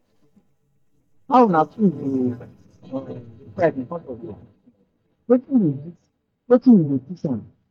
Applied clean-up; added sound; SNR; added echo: neural mask model DeepFilterNet 3.